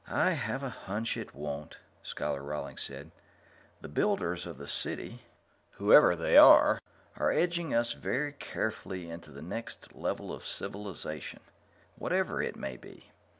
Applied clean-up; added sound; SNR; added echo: none; none; none; none.